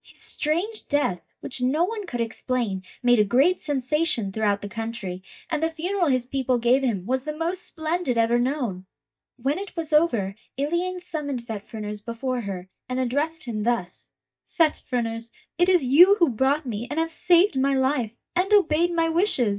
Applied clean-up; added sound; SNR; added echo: neural mask model DeepFilterNet 3.